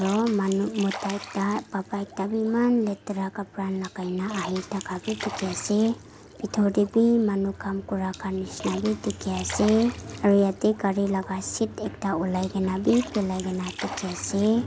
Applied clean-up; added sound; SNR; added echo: none; Splash, splatter; 16 dB; none.